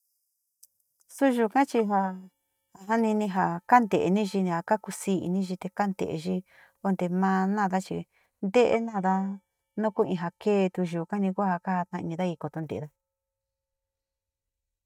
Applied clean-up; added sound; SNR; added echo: neural mask model DeepFilterNet 3.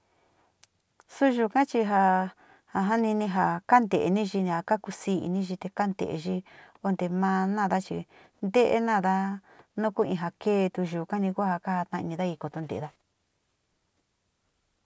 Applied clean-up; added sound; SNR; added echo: none; none; none; none.